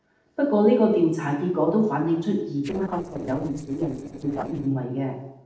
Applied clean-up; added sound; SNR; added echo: neural separator model SepFormer DNS4.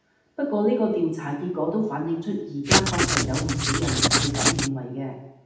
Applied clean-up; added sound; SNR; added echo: none; Writing; -4 dB; reverberation time 0.8 s.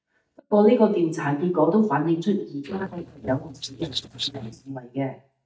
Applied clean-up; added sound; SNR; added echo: neural mask model DeepFilterNet 3.